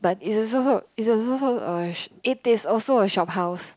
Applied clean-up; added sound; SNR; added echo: none; none; none; none.